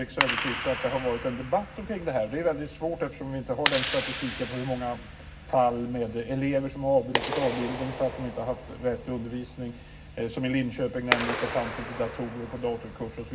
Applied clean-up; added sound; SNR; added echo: none; Clapping; 6 dB; reverberation time 0.4 s.